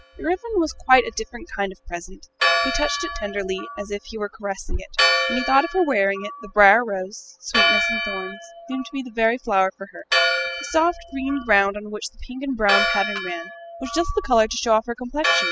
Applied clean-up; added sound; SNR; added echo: classical method spectral subtraction.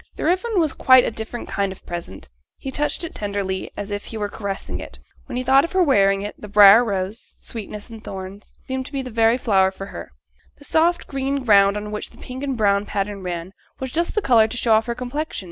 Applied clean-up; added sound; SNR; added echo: none; none; none; none.